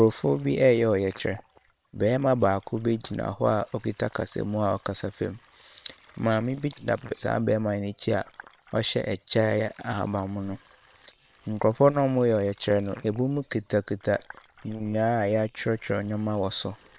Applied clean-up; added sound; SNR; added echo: neural separator model SepFormer WHAM!.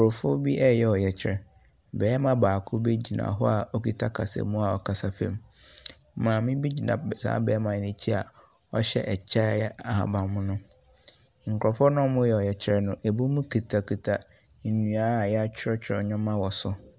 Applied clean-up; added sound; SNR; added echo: none; none; none; none.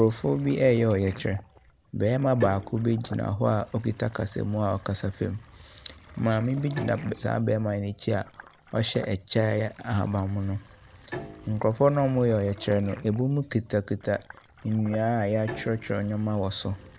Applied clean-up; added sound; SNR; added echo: none; Bowed string instrument + Sink (filling or washing); 18 dB; none.